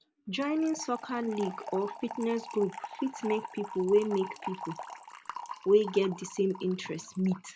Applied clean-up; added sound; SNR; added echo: none; Fill (with liquid) / Trickle, dribble; 13 dB; none.